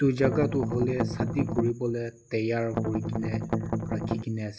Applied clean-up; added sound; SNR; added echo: none; Strum; 0 dB; none.